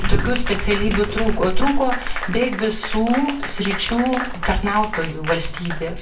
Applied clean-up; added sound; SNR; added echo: none; Applause / Crowd; 11 dB; reverberation time 0.2 s.